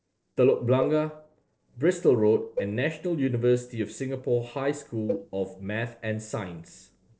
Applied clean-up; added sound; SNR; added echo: neural separator model SepFormer DNS4.